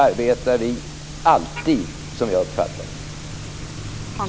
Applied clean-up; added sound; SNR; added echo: none; Motor vehicle (road); 16 dB; none.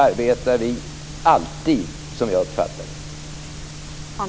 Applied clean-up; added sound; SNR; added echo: none; none; none; none.